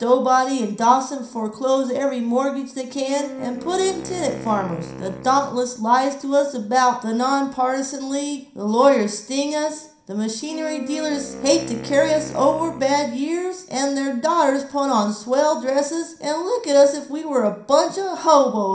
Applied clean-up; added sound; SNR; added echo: none; Wind instrument, woodwind instrument; 15 dB; reverberation time 0.5 s.